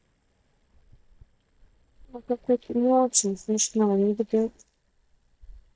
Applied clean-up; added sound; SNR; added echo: neural mask model DeepFilterNet 3.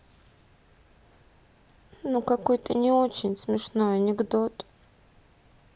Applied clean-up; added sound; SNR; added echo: none; none; none; none.